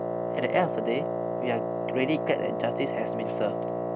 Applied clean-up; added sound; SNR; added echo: none; Wind instrument, woodwind instrument; -1 dB; none.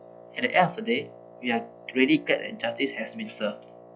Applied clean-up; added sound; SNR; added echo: classical method log-MMSE.